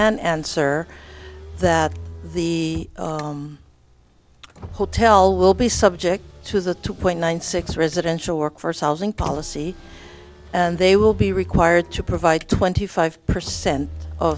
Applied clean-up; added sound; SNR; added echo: none; Motor vehicle (road); 15 dB; none.